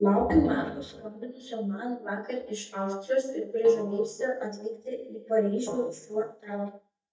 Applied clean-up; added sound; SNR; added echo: neural mask model DeepFilterNet 3.